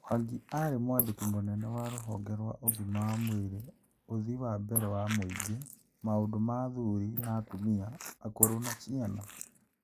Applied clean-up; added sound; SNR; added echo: neural mask model Resemble Enhance denoiser.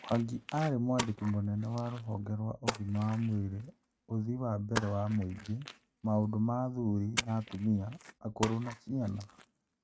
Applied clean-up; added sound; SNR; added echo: neural mask model RNNoise.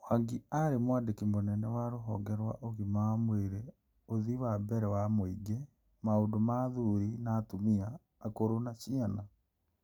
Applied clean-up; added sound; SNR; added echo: none; none; none; none.